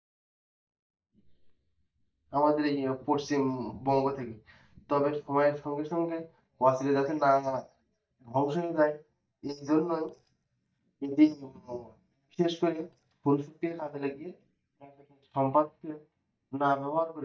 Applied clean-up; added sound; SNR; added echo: neural mask model DeepFilterNet 3.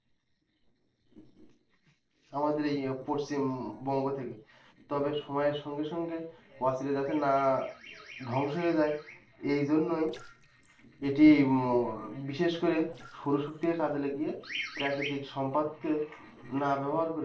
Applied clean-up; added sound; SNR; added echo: neural separator model SepFormer DNS4.